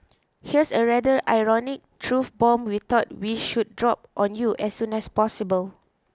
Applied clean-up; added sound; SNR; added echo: none; none; none; none.